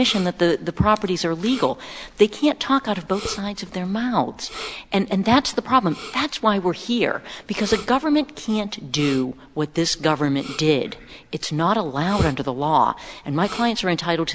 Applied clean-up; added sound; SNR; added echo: none; Respiratory sounds; 18 dB; none.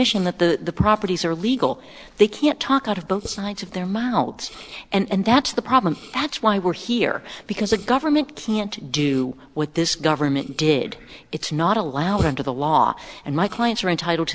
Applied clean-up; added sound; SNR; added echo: neural separator model SepFormer DNS4.